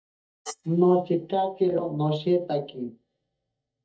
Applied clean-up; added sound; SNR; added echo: neural mask model DeepFilterNet 3.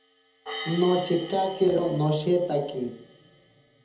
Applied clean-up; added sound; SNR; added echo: none; Hi-hat; 13 dB; reverberation time 0.9 s.